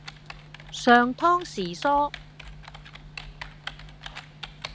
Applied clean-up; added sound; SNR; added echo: none; Typing; 15 dB; none.